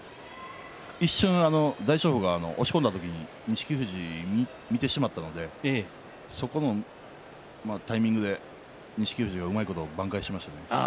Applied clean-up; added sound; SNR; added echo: none; none; none; none.